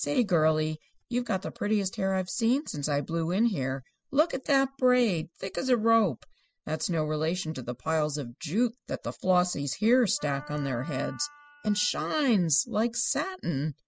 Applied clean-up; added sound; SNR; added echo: classical method spectral subtraction.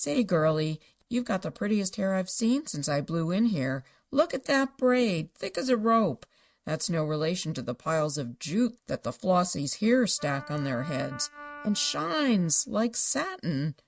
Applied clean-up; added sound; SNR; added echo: neural mask model RNNoise.